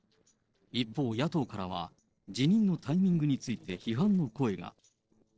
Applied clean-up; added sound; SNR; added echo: neural separator model SepFormer DNS4.